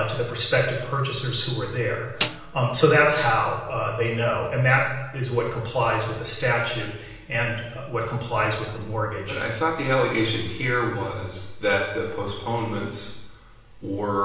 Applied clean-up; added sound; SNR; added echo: none; Snare drum; 10 dB; reverberation time 0.9 s.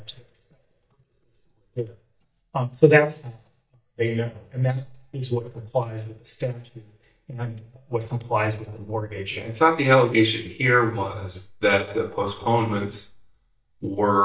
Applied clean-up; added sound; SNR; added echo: neural mask model DeepFilterNet 3.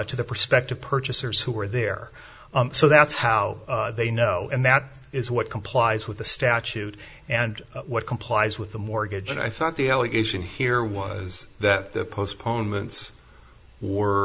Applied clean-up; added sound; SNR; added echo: none; none; none; none.